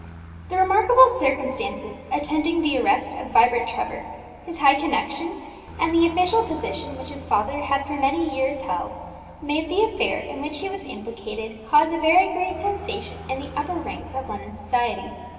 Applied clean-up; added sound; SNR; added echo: none; Aircraft; 19 dB; reverberation time 2.5 s.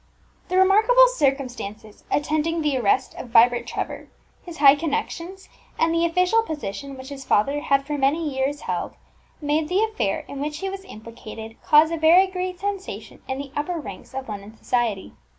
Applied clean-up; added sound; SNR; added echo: none; none; none; none.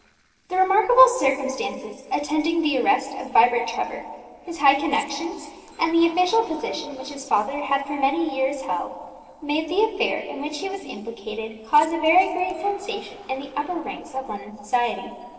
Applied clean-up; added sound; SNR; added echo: neural separator model SepFormer DNS4.